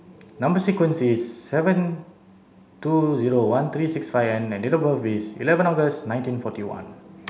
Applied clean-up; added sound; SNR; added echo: none; none; none; none.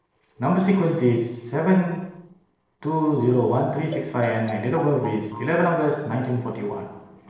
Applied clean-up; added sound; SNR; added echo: neural separator model SepFormer DNS4.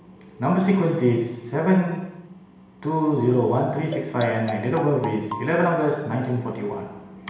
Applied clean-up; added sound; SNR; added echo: none; Marimba, xylophone; 11 dB; reverberation time 1.0 s.